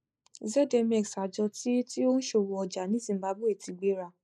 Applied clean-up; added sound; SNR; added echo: neural mask model Resemble Enhance denoiser.